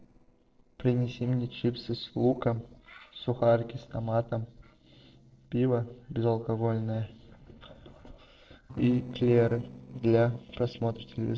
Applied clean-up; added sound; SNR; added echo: neural separator model SepFormer DNS4.